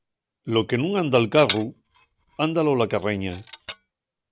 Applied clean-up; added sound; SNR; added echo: none; Glass; 10 dB; none.